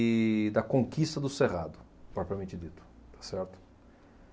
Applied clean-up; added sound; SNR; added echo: none; none; none; none.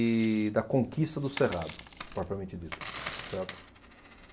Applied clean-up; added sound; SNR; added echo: none; Coin (dropping); 12 dB; none.